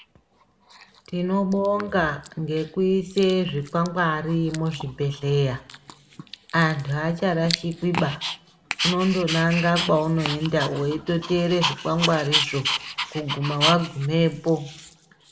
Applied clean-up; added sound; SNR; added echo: none; Dog; 8 dB; reverberation time 0.5 s.